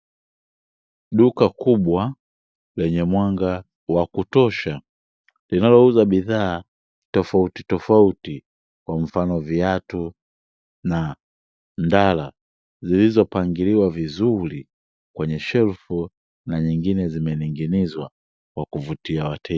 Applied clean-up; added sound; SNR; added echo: none; none; none; none.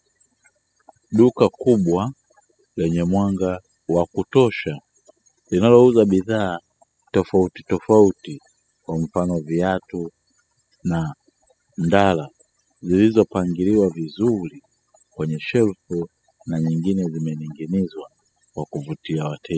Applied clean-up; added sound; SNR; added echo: classical method spectral subtraction.